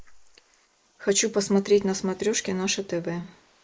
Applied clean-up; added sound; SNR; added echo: neural mask model Resemble Enhance denoiser.